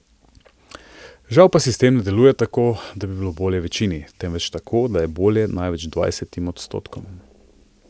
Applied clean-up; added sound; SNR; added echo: none; none; none; none.